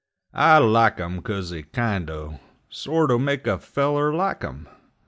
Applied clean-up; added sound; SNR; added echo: none; none; none; none.